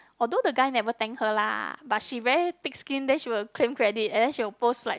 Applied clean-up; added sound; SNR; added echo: none; none; none; none.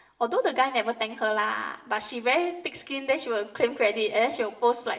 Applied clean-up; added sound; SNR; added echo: none; none; none; reverberation time 1.4 s.